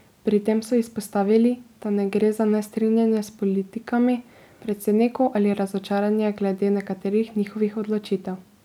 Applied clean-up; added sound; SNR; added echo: none; none; none; none.